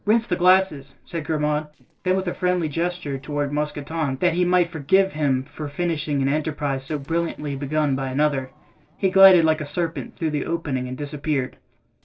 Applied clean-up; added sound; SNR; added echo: neural separator model SepFormer DNS4.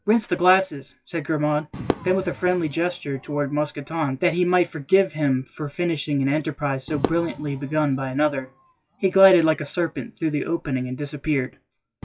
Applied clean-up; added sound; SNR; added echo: classical method WPE with log-MMSE.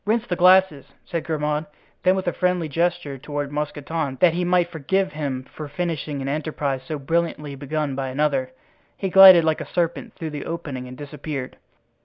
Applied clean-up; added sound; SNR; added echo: none; none; none; none.